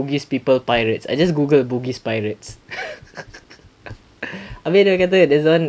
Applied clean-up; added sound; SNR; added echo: none; none; none; none.